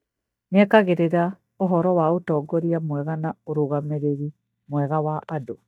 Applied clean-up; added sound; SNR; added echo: neural mask model DeepFilterNet 3.